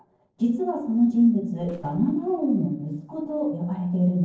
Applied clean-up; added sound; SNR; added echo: neural separator model SepFormer DNS4.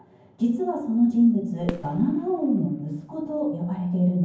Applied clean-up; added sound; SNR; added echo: none; Fireworks; 17 dB; reverberation time 0.9 s.